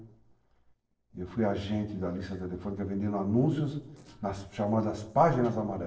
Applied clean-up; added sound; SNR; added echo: neural separator model SepFormer DNS4.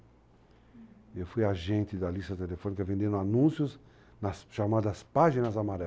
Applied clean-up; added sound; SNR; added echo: none; none; none; none.